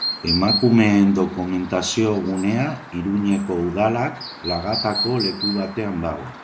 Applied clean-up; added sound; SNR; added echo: none; Chirp, tweet; 9 dB; none.